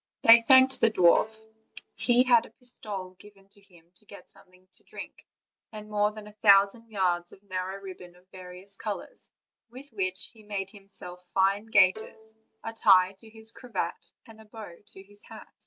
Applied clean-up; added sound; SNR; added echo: none; Bowed string instrument; 17 dB; none.